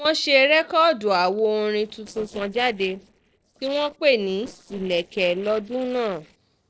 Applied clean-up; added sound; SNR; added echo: neural separator model SepFormer DNS4.